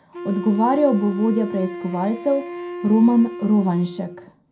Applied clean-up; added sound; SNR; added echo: none; Wind instrument, woodwind instrument; 12 dB; reverberation time 0.2 s.